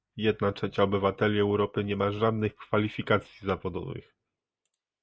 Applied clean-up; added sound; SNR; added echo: neural mask model Resemble Enhance denoiser.